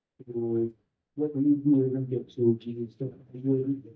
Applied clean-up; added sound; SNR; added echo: neural mask model DeepFilterNet 3.